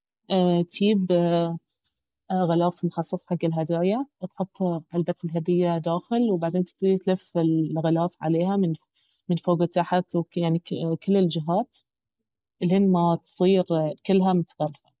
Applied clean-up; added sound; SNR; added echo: none; none; none; none.